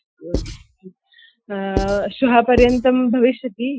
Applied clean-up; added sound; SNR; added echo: classical method Wiener filter.